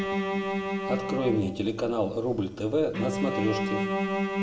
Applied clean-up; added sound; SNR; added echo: none; Bowed string instrument; 1 dB; reverberation time 0.6 s.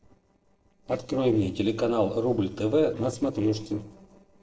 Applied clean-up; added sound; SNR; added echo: neural separator model SepFormer DNS4.